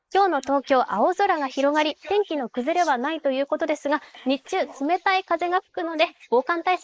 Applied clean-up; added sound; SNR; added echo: neural mask model Resemble Enhance denoiser.